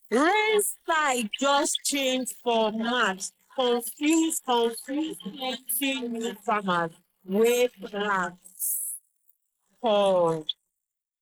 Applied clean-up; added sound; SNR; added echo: neural mask model Resemble Enhance denoiser.